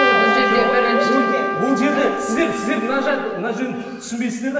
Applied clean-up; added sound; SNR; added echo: none; Trumpet; 2 dB; reverberation time 1.3 s.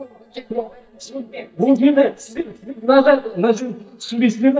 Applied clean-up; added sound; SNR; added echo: neural mask model DeepFilterNet 3.